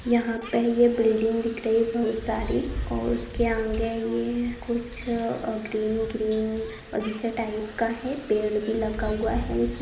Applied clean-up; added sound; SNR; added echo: none; Wind; 11 dB; reverberation time 1.1 s.